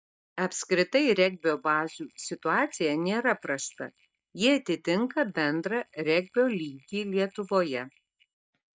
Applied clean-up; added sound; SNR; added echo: neural mask model DeepFilterNet 3.